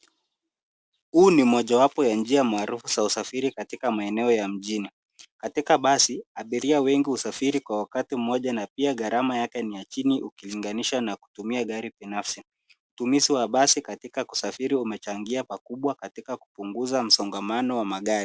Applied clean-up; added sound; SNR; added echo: none; none; none; none.